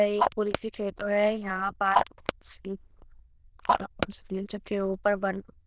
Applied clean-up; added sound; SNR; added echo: neural diffusion model UNIVERSE++.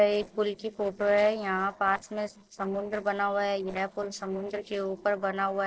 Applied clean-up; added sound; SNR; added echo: neural separator model SepFormer DNS4.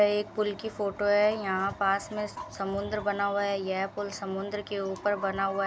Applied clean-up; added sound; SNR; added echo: none; none; none; none.